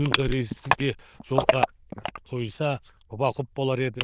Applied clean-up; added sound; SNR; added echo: neural diffusion model UNIVERSE++.